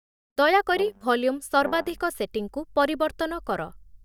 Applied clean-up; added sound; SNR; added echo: neural mask model DeepFilterNet 3.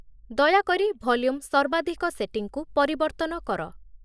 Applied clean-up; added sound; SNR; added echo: neural mask model Resemble Enhance denoiser.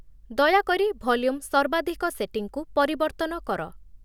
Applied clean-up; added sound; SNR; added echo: none; none; none; none.